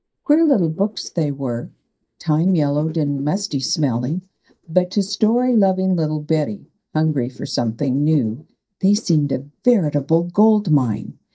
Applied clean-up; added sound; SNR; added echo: neural mask model DeepFilterNet 3.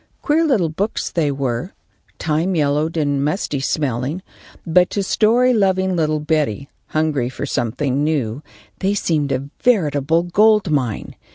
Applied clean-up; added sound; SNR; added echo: none; none; none; none.